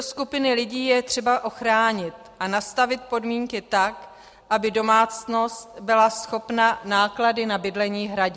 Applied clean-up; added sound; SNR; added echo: none; none; none; none.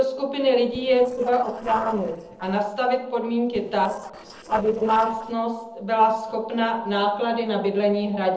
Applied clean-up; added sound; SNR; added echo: neural separator model SepFormer DNS4.